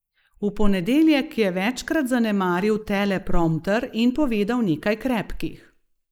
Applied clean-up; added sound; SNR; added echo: neural mask model Resemble Enhance denoiser.